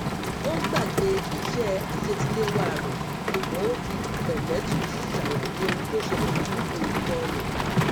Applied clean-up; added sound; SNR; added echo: none; Rain; -4 dB; none.